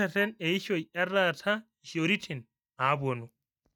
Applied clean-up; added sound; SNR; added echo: neural mask model DeepFilterNet 3.